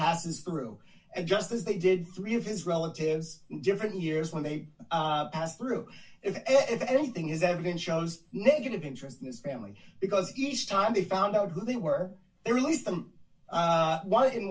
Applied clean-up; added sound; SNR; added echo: none; none; none; reverberation time 0.2 s.